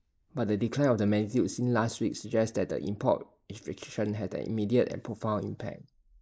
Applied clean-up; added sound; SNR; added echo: neural mask model Resemble Enhance denoiser.